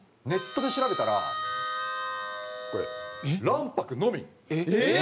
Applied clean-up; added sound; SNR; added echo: none; Harmonica; 5 dB; none.